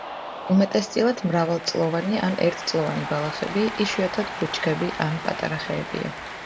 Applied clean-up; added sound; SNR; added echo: none; Cheering; 10 dB; none.